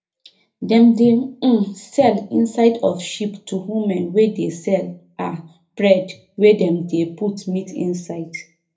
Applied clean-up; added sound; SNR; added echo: none; none; none; reverberation time 0.3 s.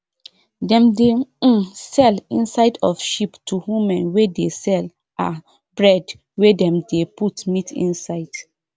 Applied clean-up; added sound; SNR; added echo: none; none; none; none.